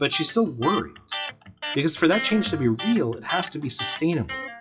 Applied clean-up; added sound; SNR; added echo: classical method WPE with log-MMSE.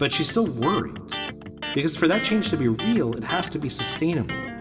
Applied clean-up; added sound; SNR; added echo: none; Electric guitar; 10 dB; reverberation time 0.9 s.